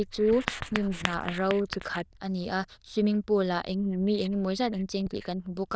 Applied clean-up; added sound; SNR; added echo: neural diffusion model UNIVERSE++.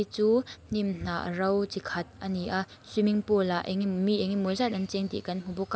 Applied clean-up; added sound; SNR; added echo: none; none; none; none.